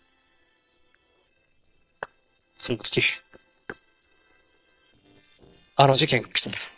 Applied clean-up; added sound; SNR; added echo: neural separator model SepFormer WHAM!.